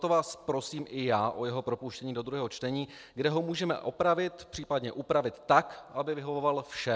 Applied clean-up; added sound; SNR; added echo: none; none; none; none.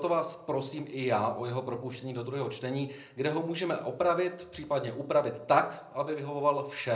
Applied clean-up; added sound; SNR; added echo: none; none; none; reverberation time 0.4 s.